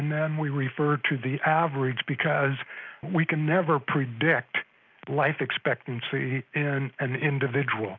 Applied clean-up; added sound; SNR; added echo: none; none; none; none.